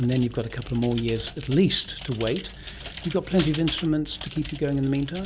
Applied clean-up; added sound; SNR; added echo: none; Computer keyboard; 14 dB; none.